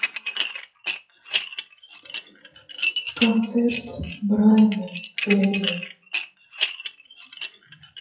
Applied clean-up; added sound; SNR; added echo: classical method WPE with log-MMSE.